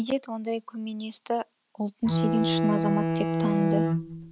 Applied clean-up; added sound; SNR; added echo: none; Bowed string instrument; -4 dB; none.